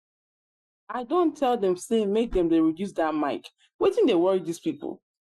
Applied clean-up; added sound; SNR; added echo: classical method Wiener filter.